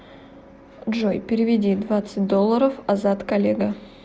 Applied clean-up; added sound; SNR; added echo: none; none; none; none.